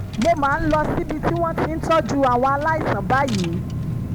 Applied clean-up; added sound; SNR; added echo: none; Engine / Car; 6 dB; none.